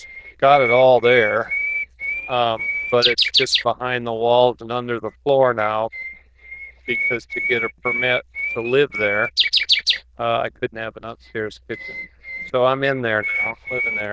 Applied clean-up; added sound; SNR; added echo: neural diffusion model UNIVERSE++.